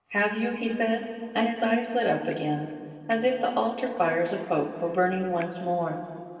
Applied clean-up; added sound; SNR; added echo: neural separator model SepFormer DNS4.